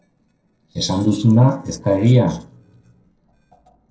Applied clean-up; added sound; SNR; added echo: neural separator model SepFormer DNS4.